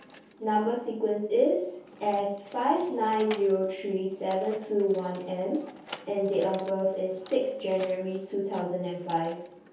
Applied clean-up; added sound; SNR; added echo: none; Keys jangling; 19 dB; reverberation time 0.6 s.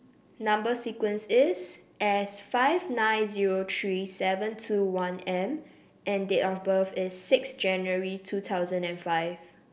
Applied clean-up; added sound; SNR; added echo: none; none; none; none.